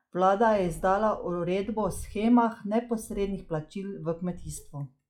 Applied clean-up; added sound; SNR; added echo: classical method log-MMSE.